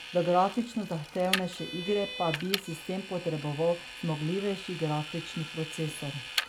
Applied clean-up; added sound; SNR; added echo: none; Vehicle; 8 dB; none.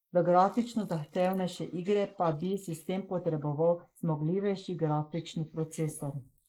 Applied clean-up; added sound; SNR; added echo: neural mask model Resemble Enhance denoiser.